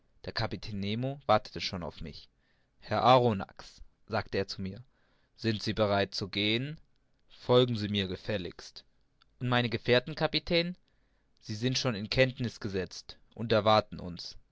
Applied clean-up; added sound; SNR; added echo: none; none; none; none.